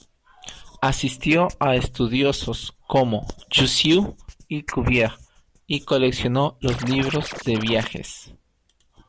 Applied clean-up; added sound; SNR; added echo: none; Scratching (performance technique); 11 dB; none.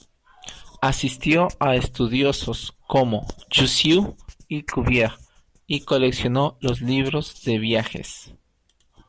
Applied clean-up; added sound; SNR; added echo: none; none; none; none.